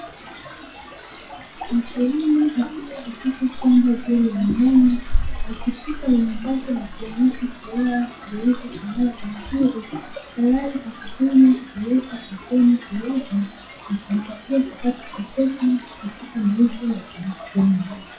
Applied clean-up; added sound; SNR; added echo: classical method WPE with log-MMSE.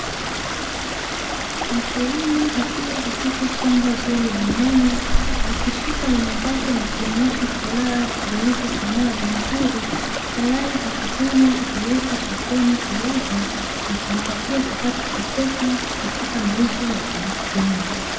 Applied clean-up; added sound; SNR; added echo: none; Stream; 2 dB; reverberation time 2.1 s.